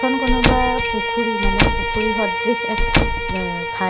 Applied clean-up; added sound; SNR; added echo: none; Squeak / Slam / Wood + Bowed string instrument; -5 dB; none.